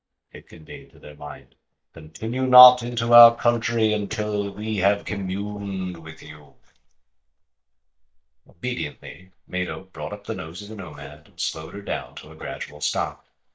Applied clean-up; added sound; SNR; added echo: neural mask model DeepFilterNet 3.